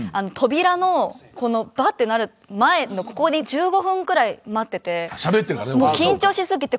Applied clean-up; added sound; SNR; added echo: none; none; none; none.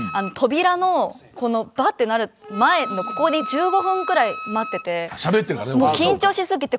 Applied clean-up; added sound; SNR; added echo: none; Wind instrument, woodwind instrument; 13 dB; none.